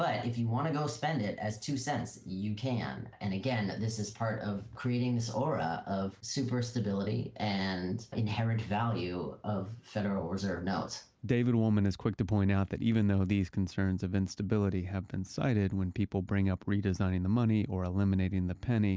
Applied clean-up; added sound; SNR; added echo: none; none; none; none.